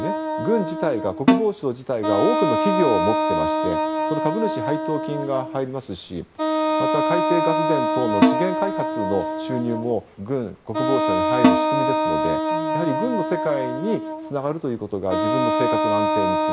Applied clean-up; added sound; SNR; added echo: none; Wind instrument, woodwind instrument + Snare drum; -3 dB; none.